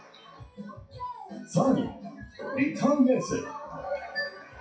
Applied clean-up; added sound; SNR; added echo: classical method WPE with log-MMSE.